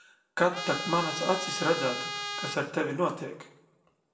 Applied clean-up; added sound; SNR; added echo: none; Trumpet; 5 dB; reverberation time 0.6 s.